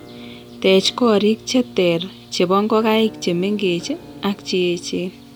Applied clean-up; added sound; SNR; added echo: none; Musical instrument; 19 dB; none.